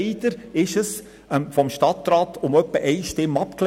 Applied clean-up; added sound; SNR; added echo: none; none; none; none.